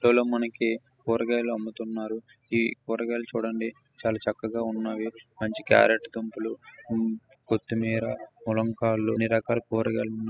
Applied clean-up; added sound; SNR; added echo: classical method spectral subtraction.